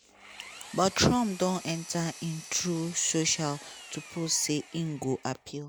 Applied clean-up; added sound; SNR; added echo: none; Engine; 17 dB; none.